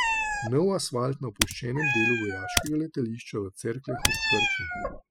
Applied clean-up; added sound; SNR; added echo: classical method spectral subtraction.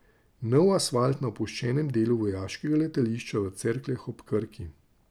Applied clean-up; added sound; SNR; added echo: none; none; none; none.